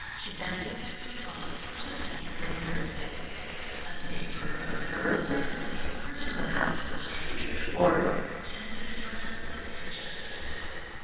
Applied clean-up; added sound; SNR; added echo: neural separator model SepFormer WHAMR!.